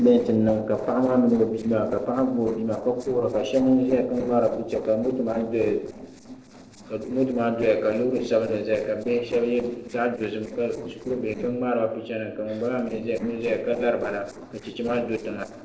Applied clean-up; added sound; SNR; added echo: neural separator model SepFormer DNS4.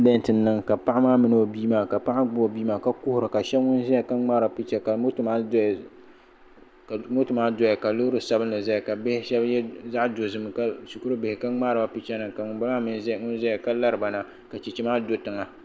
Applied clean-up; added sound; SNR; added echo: none; none; none; none.